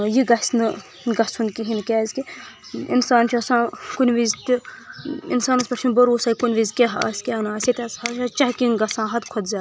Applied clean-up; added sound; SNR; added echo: none; none; none; none.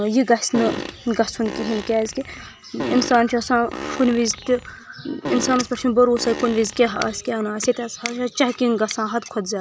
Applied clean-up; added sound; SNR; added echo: none; Fart; 11 dB; none.